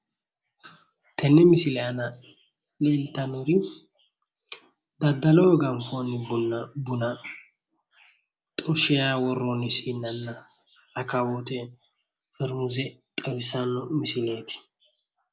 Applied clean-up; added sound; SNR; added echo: none; none; none; none.